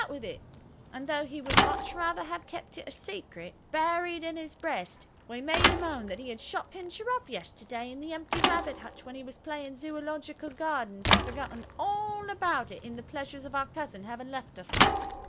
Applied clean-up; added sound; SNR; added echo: none; Thump, thud / Bicycle; -2 dB; none.